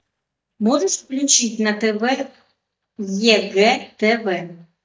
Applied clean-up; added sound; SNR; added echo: neural mask model DeepFilterNet 3.